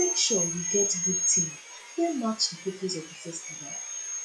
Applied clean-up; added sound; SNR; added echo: classical method log-MMSE.